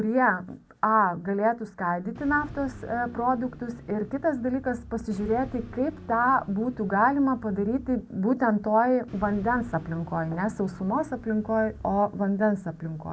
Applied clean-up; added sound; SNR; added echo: none; Car; 17 dB; none.